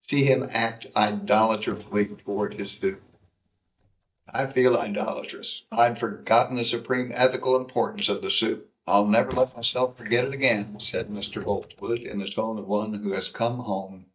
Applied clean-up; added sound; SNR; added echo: neural mask model DeepFilterNet 3.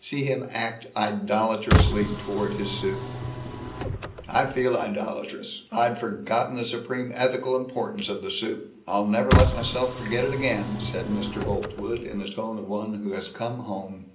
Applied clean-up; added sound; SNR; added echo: none; Car; -1 dB; reverberation time 0.5 s.